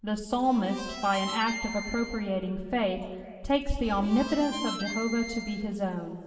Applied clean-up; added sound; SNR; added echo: none; Harmonica; 10 dB; reverberation time 2.0 s.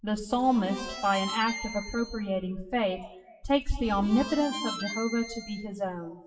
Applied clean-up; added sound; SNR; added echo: classical method WPE with log-MMSE.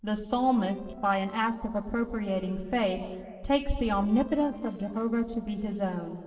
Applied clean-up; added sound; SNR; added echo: neural separator model SepFormer DNS4.